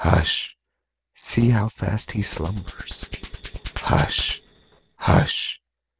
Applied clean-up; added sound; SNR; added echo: neural separator model SepFormer DNS4.